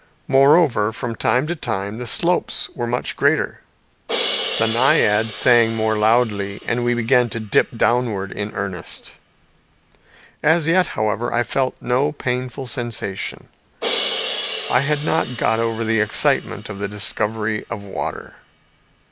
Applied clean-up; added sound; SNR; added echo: none; Crash cymbal; 11 dB; none.